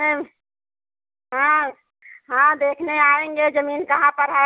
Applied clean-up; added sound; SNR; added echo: none; none; none; none.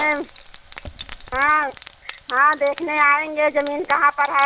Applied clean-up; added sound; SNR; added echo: none; Frying (food); 18 dB; none.